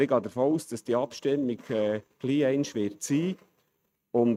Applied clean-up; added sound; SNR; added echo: neural mask model RNNoise.